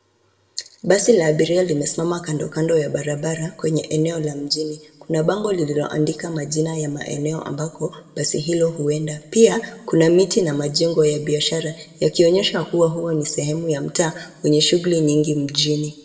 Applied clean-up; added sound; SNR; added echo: none; none; none; reverberation time 0.7 s.